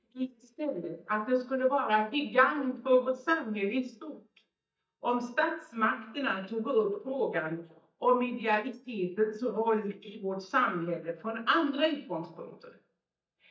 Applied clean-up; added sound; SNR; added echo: neural mask model DeepFilterNet 3.